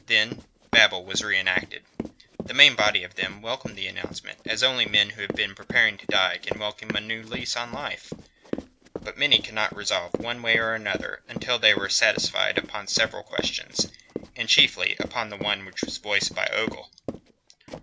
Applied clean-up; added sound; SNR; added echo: none; Run; 11 dB; none.